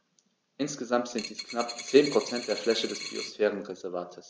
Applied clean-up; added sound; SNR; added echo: none; Coin (dropping); 10 dB; none.